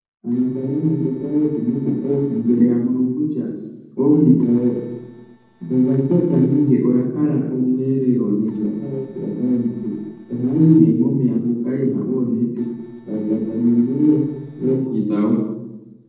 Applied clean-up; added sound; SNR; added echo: neural separator model SepFormer DNS4.